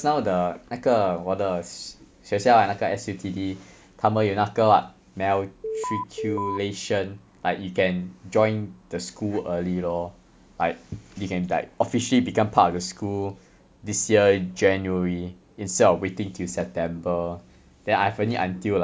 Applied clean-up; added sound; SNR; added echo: none; Alarm; 4 dB; none.